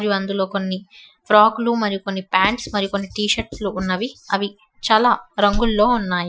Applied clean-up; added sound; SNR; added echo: classical method Wiener filter.